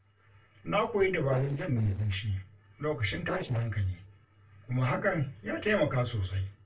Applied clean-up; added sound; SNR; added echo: neural separator model SepFormer DNS4.